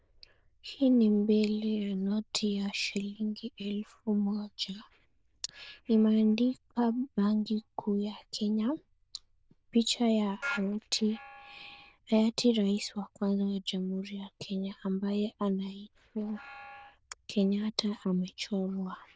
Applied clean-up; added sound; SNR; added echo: neural diffusion model UNIVERSE++.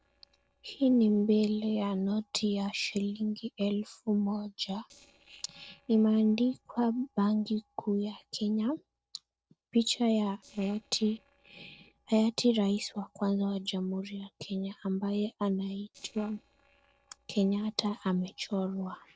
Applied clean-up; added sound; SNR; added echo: neural separator model SepFormer DNS4.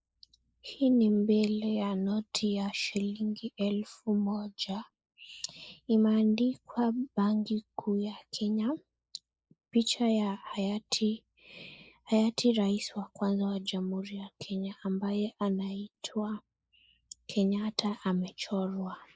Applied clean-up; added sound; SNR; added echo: neural mask model Resemble Enhance denoiser.